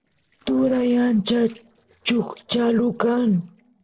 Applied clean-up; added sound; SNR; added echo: neural separator model SepFormer DNS4.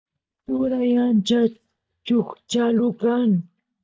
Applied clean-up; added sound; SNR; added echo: neural mask model DeepFilterNet 3.